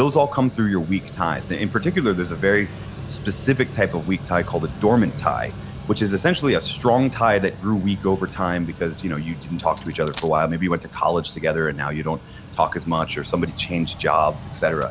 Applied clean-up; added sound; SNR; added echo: none; Mechanical fan + Coin (dropping); 13 dB; none.